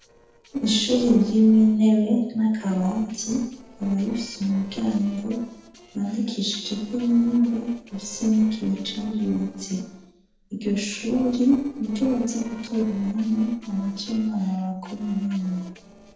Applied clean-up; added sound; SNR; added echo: neural separator model SepFormer DNS4.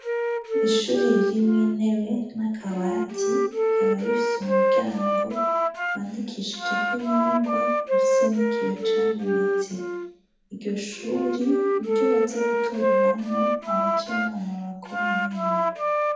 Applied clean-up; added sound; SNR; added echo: none; Wind instrument, woodwind instrument; -3 dB; reverberation time 0.8 s.